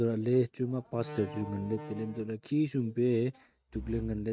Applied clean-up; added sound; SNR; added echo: neural mask model RNNoise.